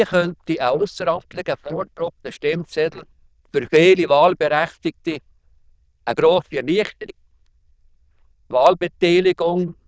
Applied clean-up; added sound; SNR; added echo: neural diffusion model UNIVERSE++.